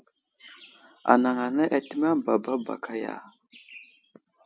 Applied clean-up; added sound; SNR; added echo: none; none; none; none.